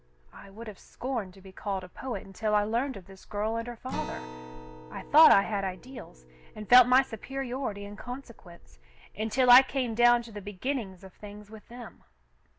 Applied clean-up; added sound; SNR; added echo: none; Acoustic guitar; 19 dB; none.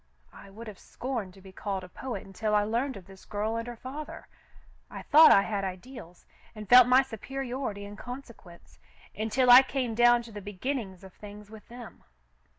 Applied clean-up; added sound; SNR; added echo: none; none; none; none.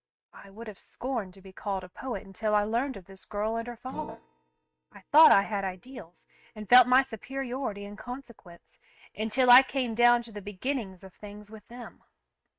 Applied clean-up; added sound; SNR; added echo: neural mask model RNNoise.